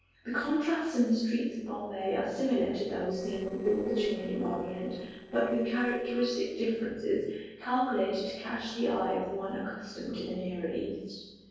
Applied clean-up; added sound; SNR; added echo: neural separator model SepFormer DNS4.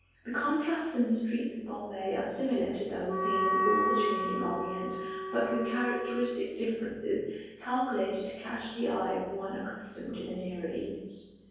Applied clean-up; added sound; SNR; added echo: none; Wind instrument, woodwind instrument; 0 dB; reverberation time 1.3 s.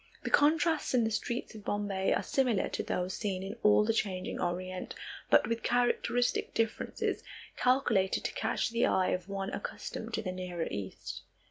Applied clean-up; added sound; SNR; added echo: none; none; none; none.